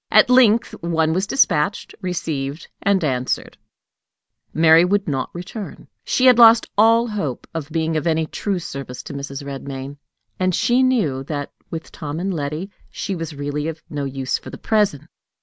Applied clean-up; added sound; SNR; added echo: none; none; none; none.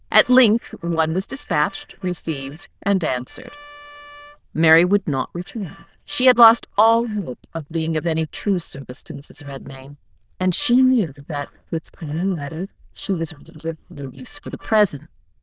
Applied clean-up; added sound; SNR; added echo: neural diffusion model UNIVERSE++.